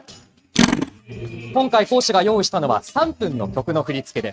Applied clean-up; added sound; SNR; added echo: neural mask model RNNoise.